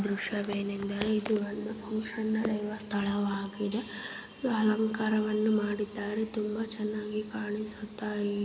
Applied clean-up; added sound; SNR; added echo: none; none; none; none.